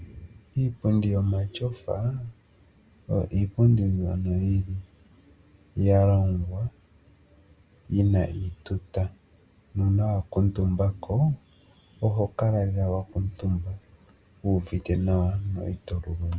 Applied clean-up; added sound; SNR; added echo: none; none; none; none.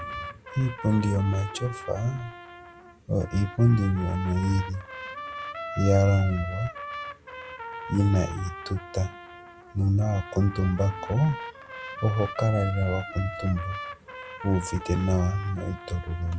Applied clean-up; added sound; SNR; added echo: none; Trumpet; 12 dB; none.